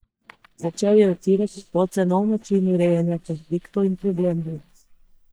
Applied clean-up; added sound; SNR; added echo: neural mask model DeepFilterNet 3.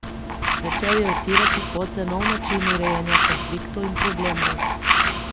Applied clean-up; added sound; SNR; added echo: none; Tools; -5 dB; none.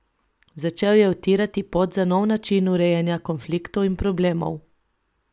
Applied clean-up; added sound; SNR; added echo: none; none; none; none.